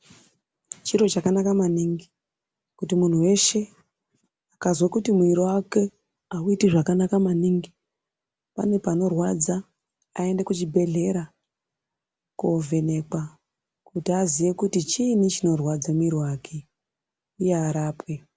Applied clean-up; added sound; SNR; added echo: none; none; none; none.